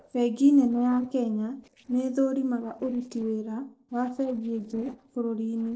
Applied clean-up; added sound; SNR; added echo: neural separator model SepFormer DNS4.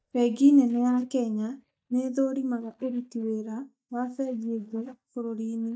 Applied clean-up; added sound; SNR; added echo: neural mask model DeepFilterNet 3.